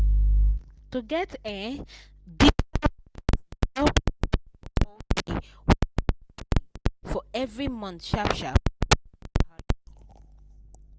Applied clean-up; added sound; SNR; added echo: none; none; none; none.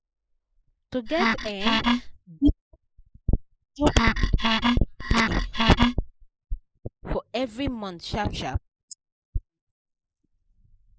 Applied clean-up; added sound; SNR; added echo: neural mask model Resemble Enhance denoiser.